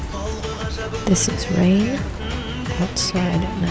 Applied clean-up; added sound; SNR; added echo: none; Rain; -5 dB; reverberation time 2.0 s.